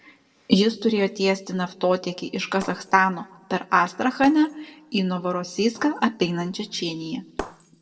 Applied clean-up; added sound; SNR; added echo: neural separator model SepFormer DNS4.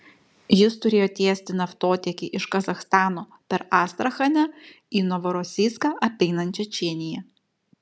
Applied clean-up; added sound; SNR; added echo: none; none; none; none.